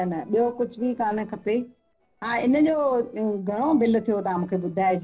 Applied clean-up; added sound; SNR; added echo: neural separator model SepFormer DNS4.